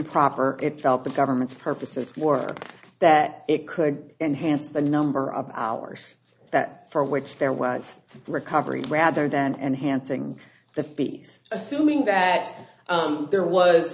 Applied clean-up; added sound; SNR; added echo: none; none; none; none.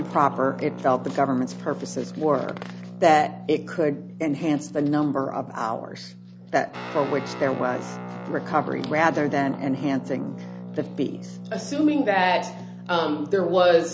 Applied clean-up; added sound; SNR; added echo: none; Guitar; 12 dB; none.